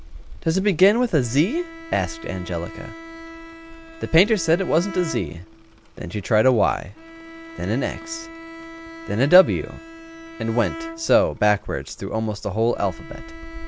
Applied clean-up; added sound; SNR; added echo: none; Bowed string instrument + Rain; 15 dB; none.